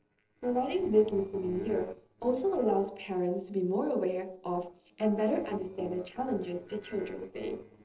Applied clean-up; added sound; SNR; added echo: neural separator model SepFormer DNS4.